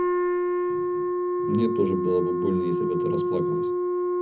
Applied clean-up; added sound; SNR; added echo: none; Wind instrument, woodwind instrument; -5 dB; reverberation time 0.4 s.